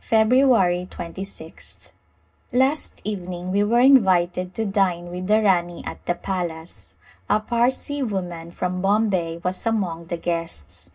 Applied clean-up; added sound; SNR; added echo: none; none; none; reverberation time 0.2 s.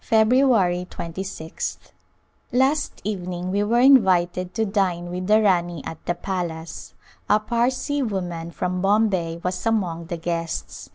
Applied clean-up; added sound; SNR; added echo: none; none; none; none.